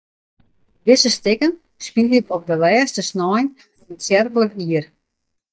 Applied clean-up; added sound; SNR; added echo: neural mask model DeepFilterNet 3.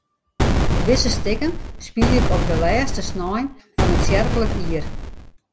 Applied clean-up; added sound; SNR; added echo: none; Boom; -4 dB; none.